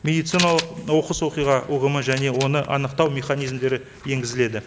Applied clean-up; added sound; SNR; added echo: none; Writing; 14 dB; none.